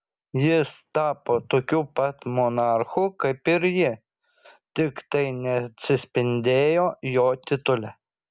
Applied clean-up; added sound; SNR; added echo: none; none; none; none.